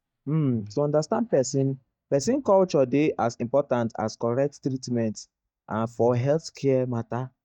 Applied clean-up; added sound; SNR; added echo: neural mask model DeepFilterNet 3.